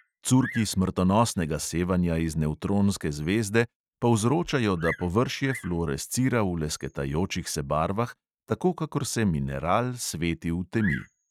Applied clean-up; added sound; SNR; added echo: neural mask model RNNoise.